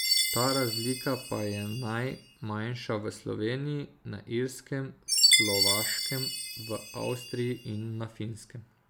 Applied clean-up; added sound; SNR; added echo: none; Chime; -2 dB; none.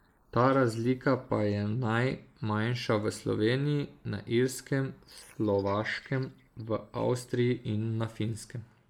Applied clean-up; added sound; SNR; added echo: neural mask model Resemble Enhance denoiser.